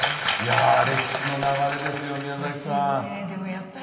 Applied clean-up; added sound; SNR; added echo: none; none; none; reverberation time 2.3 s.